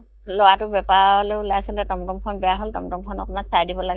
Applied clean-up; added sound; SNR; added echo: neural mask model DeepFilterNet 3.